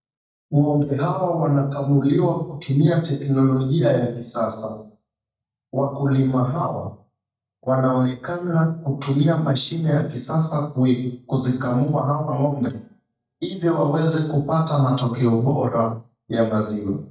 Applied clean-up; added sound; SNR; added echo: neural mask model DeepFilterNet 3.